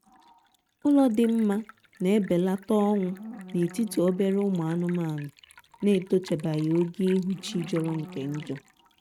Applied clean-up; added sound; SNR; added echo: neural mask model RNNoise.